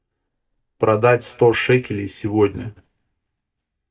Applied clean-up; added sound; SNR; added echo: neural mask model DeepFilterNet 3.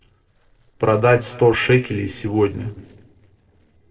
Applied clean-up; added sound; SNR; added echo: neural separator model SepFormer DNS4.